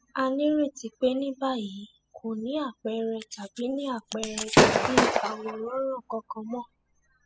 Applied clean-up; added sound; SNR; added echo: classical method spectral subtraction.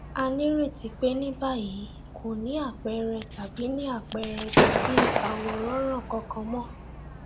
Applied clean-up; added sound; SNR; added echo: none; Gunshot, gunfire / Fireworks; 0 dB; none.